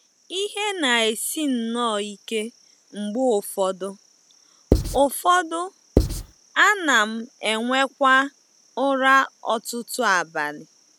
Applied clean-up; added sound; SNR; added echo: none; Writing; -2 dB; none.